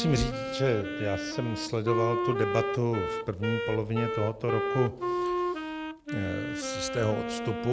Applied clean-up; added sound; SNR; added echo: none; Wind instrument, woodwind instrument; 2 dB; none.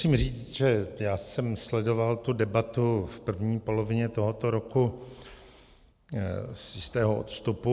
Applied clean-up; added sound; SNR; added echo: none; none; none; none.